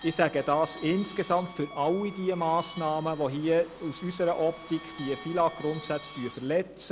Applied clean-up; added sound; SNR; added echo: none; Bird / Bell + Bowed string instrument; 18 dB; none.